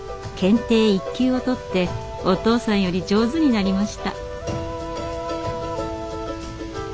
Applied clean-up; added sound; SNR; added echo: none; none; none; none.